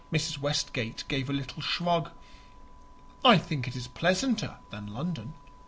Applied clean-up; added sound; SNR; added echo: none; none; none; none.